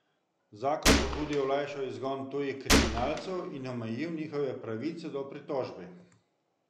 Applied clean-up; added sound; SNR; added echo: none; Gunshot, gunfire; -5 dB; none.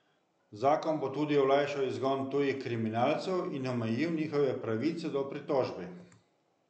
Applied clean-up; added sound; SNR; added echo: none; none; none; none.